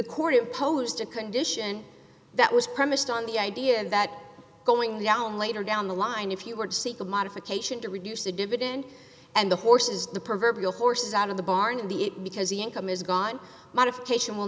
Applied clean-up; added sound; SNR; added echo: none; none; none; none.